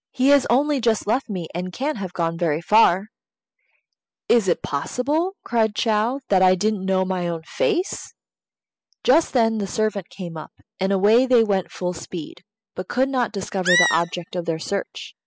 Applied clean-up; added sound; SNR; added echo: classical method spectral subtraction.